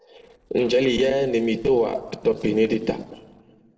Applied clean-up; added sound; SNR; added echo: neural separator model SepFormer DNS4.